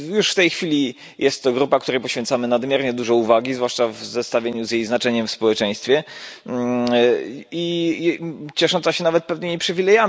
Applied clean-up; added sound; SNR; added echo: none; none; none; none.